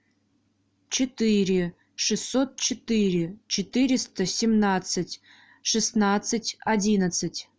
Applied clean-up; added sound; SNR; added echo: none; none; none; none.